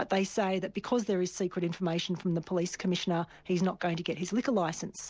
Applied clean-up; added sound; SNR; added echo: none; none; none; none.